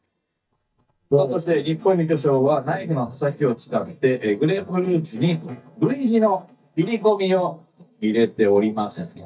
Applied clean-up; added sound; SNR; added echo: neural mask model DeepFilterNet 3.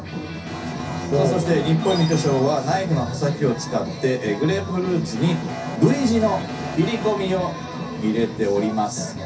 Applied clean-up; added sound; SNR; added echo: none; Alarm; 13 dB; reverberation time 0.3 s.